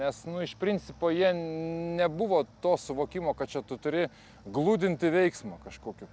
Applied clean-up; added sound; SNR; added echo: none; none; none; none.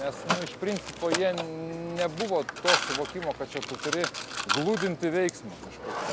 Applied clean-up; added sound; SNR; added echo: none; Mechanisms; 3 dB; none.